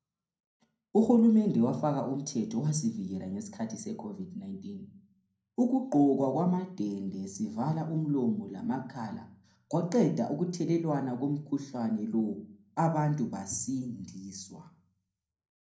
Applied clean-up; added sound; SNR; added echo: none; none; none; reverberation time 0.6 s.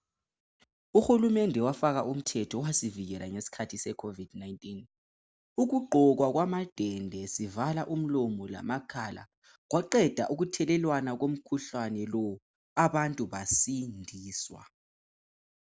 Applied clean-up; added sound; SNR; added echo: none; none; none; none.